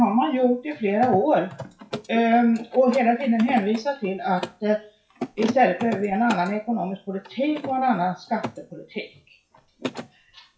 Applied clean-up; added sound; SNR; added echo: classical method WPE with log-MMSE.